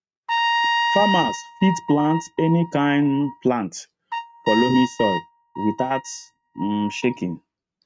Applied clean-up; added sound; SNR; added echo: neural mask model RNNoise.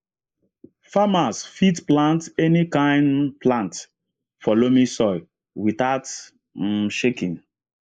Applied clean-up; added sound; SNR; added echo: neural mask model Resemble Enhance denoiser.